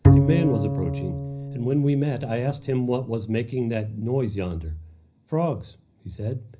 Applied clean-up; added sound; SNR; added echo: none; Bowed string instrument; -3 dB; reverberation time 0.5 s.